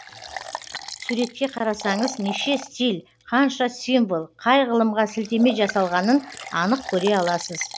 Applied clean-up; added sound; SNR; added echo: none; Liquid; 14 dB; none.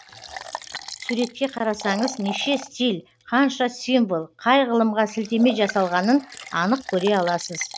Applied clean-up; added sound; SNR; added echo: neural mask model RNNoise.